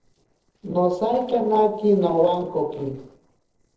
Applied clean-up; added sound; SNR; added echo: neural separator model SepFormer DNS4.